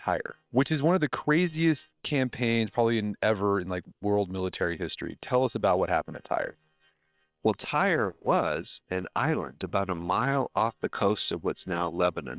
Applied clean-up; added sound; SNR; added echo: neural separator model SepFormer WHAM!.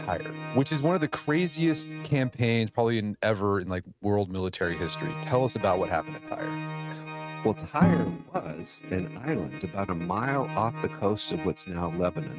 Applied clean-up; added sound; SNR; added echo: neural mask model RNNoise.